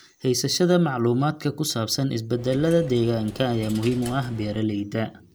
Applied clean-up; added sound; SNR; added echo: none; Coin (dropping); 18 dB; none.